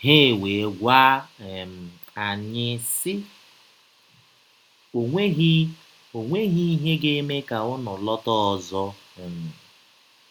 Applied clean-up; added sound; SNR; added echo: none; none; none; none.